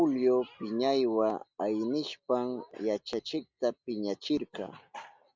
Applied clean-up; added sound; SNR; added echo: none; none; none; none.